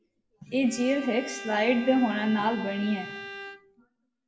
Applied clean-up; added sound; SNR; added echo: none; Bowed string instrument; 13 dB; reverberation time 0.8 s.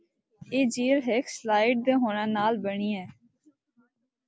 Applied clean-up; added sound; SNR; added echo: none; none; none; none.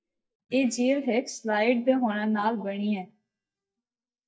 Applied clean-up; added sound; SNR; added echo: neural mask model DeepFilterNet 3.